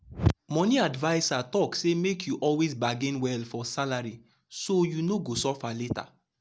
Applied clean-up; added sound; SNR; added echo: none; none; none; none.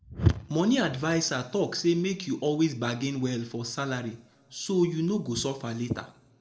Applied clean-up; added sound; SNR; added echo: none; none; none; reverberation time 1.2 s.